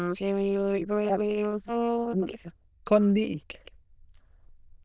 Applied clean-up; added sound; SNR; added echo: neural diffusion model UNIVERSE++.